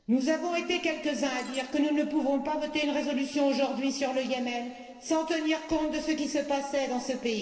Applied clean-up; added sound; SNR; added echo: neural separator model SepFormer DNS4.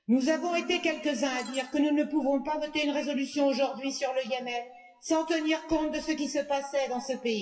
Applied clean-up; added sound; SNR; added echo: classical method WPE with log-MMSE.